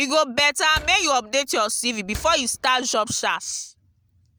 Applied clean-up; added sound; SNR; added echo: none; Slam; 17 dB; none.